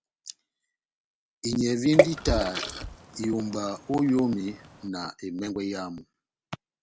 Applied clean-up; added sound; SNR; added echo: none; Water / Splash, splatter; -1 dB; none.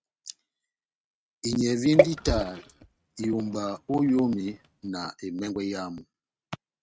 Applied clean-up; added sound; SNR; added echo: neural mask model RNNoise.